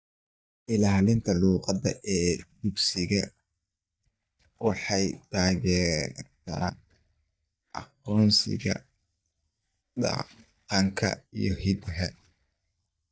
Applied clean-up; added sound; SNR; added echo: neural mask model DeepFilterNet 3.